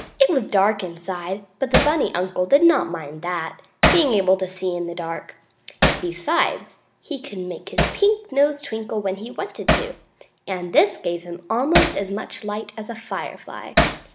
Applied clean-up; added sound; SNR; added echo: none; Hammer; 4 dB; none.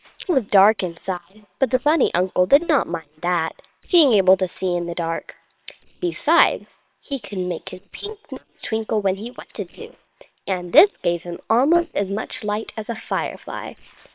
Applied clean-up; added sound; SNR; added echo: neural separator model SepFormer WHAM!.